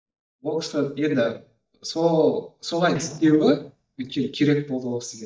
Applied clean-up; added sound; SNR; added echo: neural mask model DeepFilterNet 3.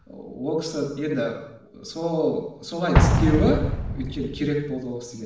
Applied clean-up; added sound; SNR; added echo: none; Explosion; 0 dB; reverberation time 0.8 s.